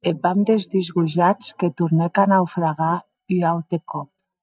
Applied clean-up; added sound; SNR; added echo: neural mask model DeepFilterNet 3.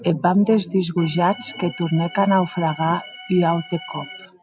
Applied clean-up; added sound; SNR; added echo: none; Organ; 15 dB; none.